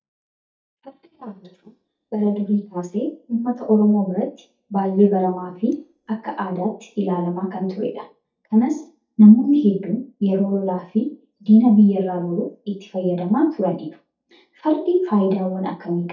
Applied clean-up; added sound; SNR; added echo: neural mask model DeepFilterNet 3.